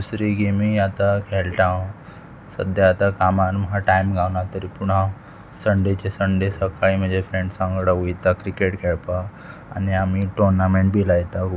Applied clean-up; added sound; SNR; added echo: none; none; none; none.